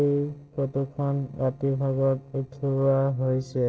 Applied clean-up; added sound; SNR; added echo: neural separator model SepFormer DNS4.